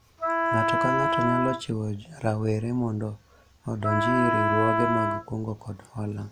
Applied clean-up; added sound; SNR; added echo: none; Wind instrument, woodwind instrument; -2 dB; none.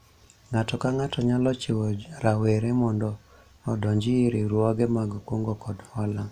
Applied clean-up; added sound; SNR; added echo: none; none; none; none.